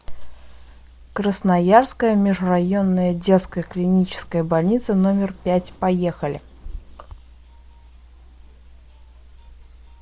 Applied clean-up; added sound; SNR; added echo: none; none; none; none.